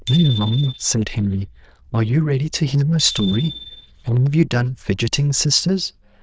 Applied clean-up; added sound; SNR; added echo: neural diffusion model UNIVERSE++.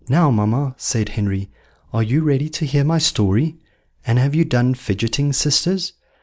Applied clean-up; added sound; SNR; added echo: neural mask model Resemble Enhance denoiser.